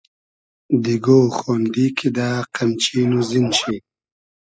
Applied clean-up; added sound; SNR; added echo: classical method spectral subtraction.